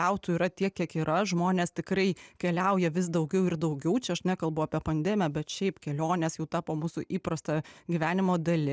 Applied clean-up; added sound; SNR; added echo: none; none; none; none.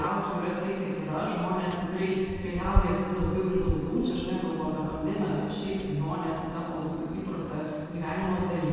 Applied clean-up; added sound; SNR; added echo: none; Bicycle; 7 dB; reverberation time 2.1 s.